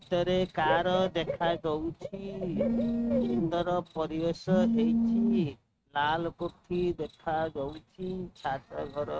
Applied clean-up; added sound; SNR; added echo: neural mask model RNNoise.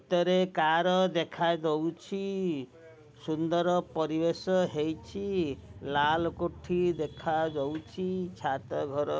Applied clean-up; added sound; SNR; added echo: none; none; none; none.